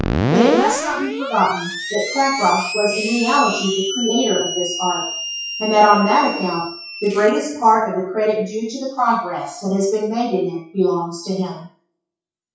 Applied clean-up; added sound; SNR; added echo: classical method WPE with log-MMSE.